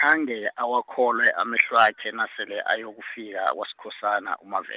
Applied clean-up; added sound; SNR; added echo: none; none; none; none.